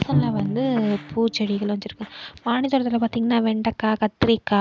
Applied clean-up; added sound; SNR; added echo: none; Bowed string instrument; 8 dB; none.